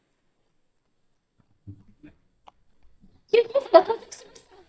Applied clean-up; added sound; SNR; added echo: neural mask model DeepFilterNet 3.